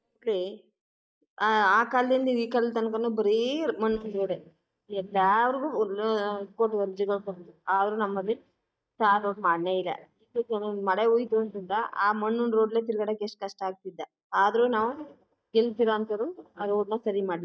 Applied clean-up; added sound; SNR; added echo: neural mask model DeepFilterNet 3.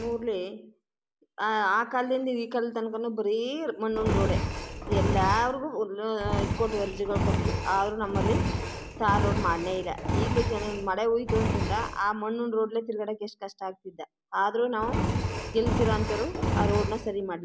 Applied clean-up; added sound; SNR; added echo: none; Engine; 2 dB; none.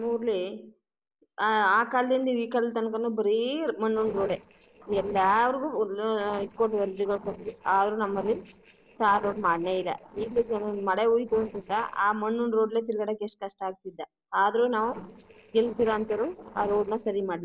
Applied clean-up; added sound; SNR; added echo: neural separator model SepFormer DNS4.